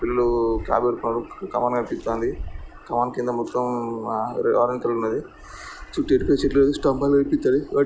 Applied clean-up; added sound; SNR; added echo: none; Wind; 15 dB; none.